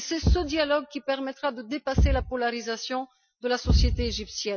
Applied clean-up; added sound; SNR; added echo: classical method Wiener filter.